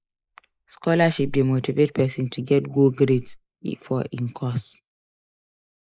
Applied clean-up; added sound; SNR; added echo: neural mask model Resemble Enhance denoiser.